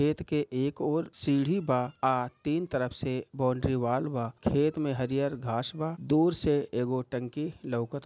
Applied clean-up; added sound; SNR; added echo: none; none; none; none.